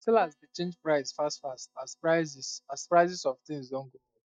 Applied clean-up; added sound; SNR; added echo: neural mask model DeepFilterNet 3.